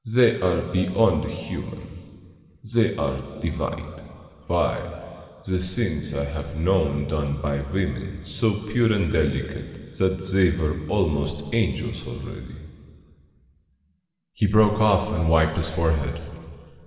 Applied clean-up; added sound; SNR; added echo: none; none; none; reverberation time 2.2 s.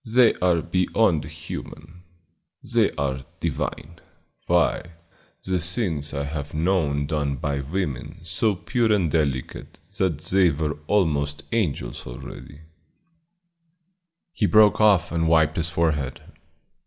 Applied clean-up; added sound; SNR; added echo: none; none; none; none.